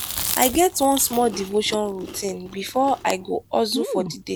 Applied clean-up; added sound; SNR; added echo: none; Chewing, mastication; 9 dB; none.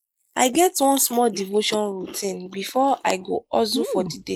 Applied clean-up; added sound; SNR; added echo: neural mask model Resemble Enhance denoiser.